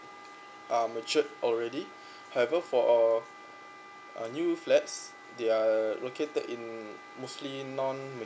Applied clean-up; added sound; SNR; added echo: none; Wind instrument, woodwind instrument; 19 dB; none.